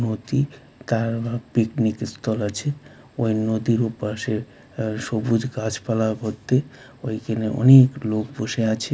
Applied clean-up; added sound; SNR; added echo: none; none; none; none.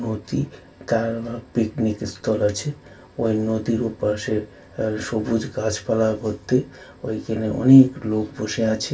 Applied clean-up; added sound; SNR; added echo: none; none; none; reverberation time 0.2 s.